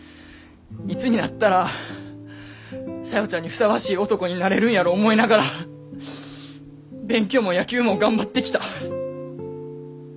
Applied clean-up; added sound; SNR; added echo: none; none; none; none.